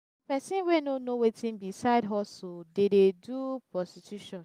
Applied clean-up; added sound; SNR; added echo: none; none; none; none.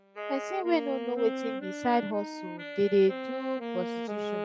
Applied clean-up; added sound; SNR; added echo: classical method log-MMSE.